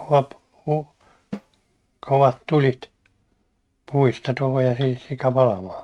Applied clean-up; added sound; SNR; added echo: neural mask model RNNoise.